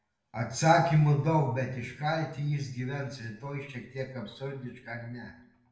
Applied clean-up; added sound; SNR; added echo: none; none; none; reverberation time 0.6 s.